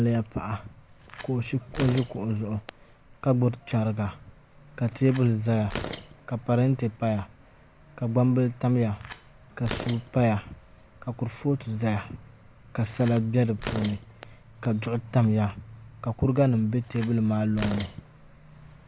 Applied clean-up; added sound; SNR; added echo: none; Tearing; 16 dB; none.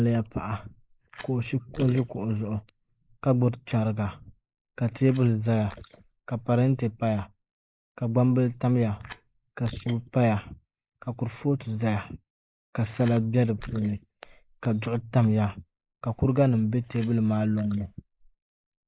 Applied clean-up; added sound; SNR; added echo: neural mask model Resemble Enhance denoiser.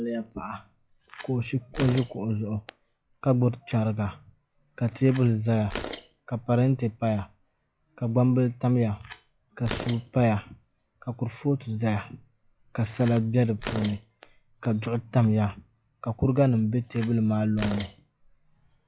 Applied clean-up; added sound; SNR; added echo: classical method log-MMSE.